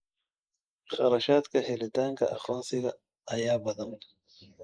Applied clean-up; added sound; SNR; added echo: neural mask model Resemble Enhance denoiser.